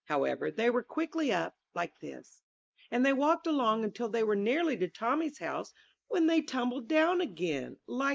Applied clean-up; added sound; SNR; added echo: neural mask model Resemble Enhance denoiser.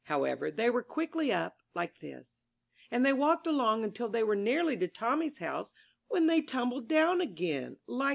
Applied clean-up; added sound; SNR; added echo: none; none; none; none.